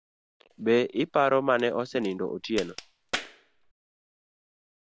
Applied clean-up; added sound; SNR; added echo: none; Crack; 13 dB; none.